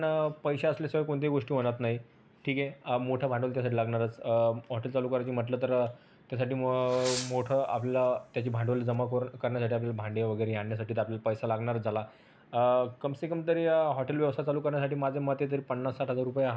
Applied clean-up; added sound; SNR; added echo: none; Fireworks; 15 dB; none.